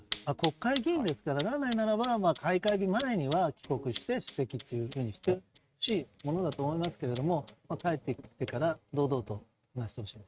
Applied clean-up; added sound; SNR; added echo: neural mask model RNNoise.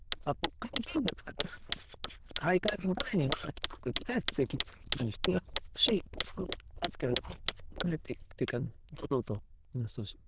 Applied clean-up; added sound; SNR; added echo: neural diffusion model UNIVERSE++.